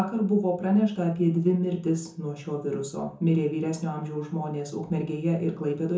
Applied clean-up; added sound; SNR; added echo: none; none; none; reverberation time 0.6 s.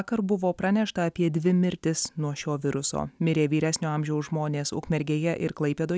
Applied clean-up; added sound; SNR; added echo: none; none; none; none.